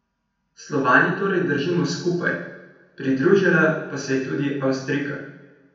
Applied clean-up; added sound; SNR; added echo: none; none; none; reverberation time 0.9 s.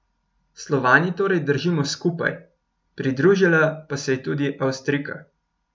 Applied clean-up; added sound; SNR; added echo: none; none; none; none.